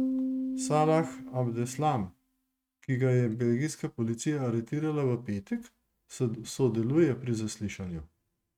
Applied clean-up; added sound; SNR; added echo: neural mask model RNNoise.